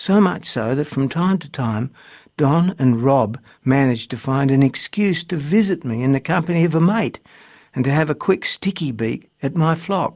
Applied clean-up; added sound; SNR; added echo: none; none; none; none.